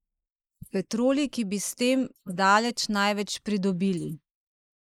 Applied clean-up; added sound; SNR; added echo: neural mask model Resemble Enhance denoiser.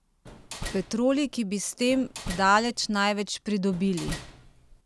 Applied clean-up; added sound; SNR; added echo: none; Slam; 13 dB; none.